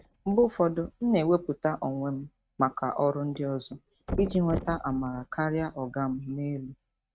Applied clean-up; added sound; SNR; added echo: neural mask model RNNoise.